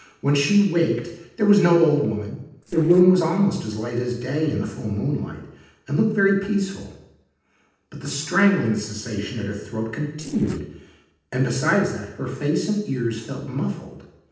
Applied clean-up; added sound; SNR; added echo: neural separator model SepFormer DNS4.